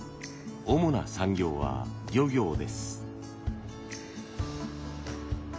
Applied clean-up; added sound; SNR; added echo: none; none; none; none.